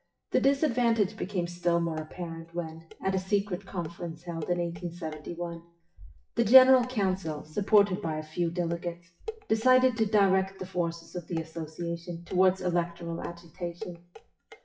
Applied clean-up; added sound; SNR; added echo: classical method WPE with log-MMSE.